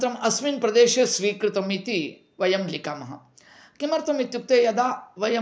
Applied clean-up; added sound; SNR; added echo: none; none; none; none.